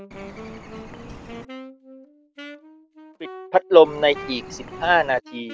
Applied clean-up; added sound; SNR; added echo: none; Bird + Wind instrument, woodwind instrument; 16 dB; none.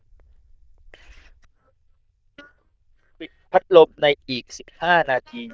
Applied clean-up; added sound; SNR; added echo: neural diffusion model UNIVERSE++.